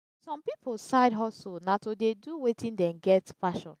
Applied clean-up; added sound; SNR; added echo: none; none; none; none.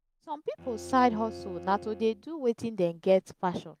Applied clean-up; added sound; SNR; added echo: none; Bowed string instrument; 17 dB; none.